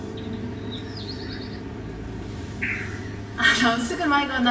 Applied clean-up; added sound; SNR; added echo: none; Bird; 13 dB; reverberation time 1.1 s.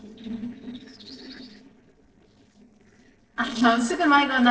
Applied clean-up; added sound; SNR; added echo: neural separator model SepFormer DNS4.